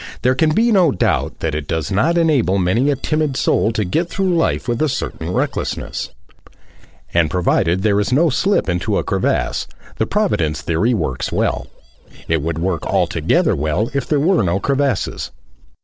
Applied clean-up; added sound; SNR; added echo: neural separator model SepFormer DNS4.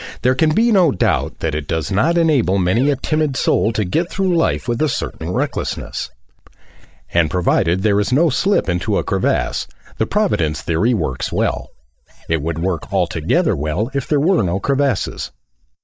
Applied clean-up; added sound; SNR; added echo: neural mask model DeepFilterNet 3.